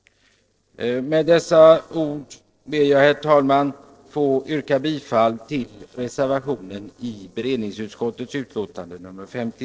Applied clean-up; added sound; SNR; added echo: neural separator model SepFormer DNS4.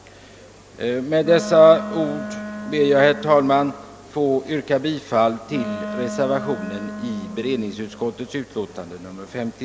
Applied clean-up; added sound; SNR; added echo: none; Wind instrument, woodwind instrument; 12 dB; none.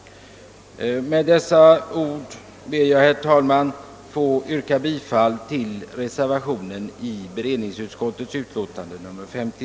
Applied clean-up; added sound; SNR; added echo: none; none; none; none.